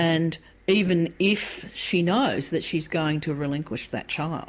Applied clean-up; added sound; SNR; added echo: none; none; none; none.